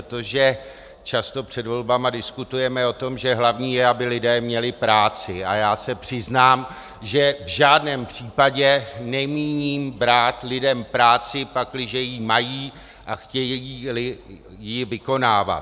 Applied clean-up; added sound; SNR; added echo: none; none; none; none.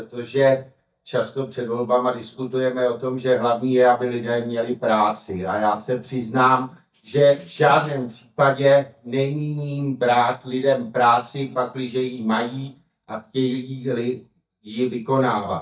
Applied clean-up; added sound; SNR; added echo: neural mask model DeepFilterNet 3.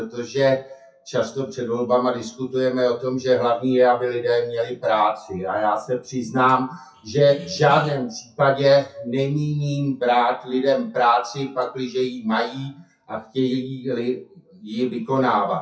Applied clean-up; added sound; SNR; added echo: classical method WPE with log-MMSE.